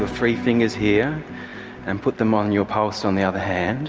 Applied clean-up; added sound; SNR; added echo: none; none; none; none.